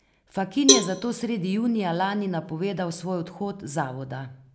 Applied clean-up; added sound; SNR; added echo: none; Cowbell; 0 dB; none.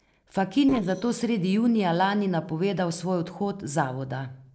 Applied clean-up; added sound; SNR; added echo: neural separator model SepFormer DNS4.